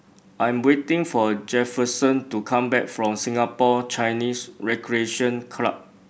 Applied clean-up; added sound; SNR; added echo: none; none; none; none.